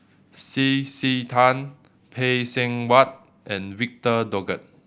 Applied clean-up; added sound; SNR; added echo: none; none; none; none.